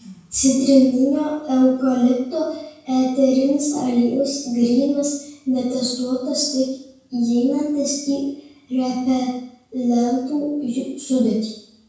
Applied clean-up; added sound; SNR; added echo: none; none; none; reverberation time 0.6 s.